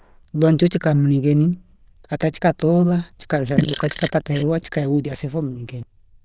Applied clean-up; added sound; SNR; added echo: neural diffusion model UNIVERSE++.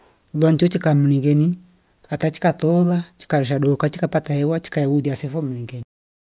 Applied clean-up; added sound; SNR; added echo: none; none; none; none.